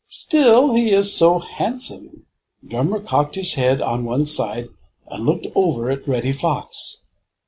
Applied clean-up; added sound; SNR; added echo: none; none; none; none.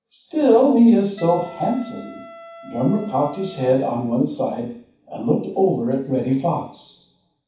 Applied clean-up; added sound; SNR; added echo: none; Wind instrument, woodwind instrument; 20 dB; reverberation time 0.6 s.